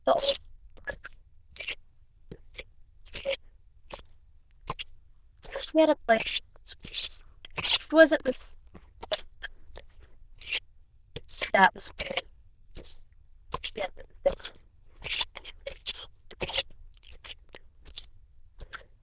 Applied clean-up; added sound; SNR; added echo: neural diffusion model UNIVERSE++.